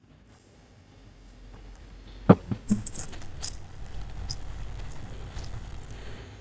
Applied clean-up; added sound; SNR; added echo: neural mask model DeepFilterNet 3.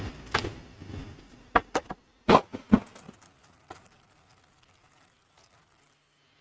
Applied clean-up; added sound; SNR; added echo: neural mask model RNNoise.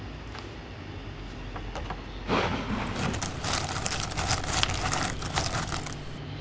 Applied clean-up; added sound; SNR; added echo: none; Crackle; -3 dB; none.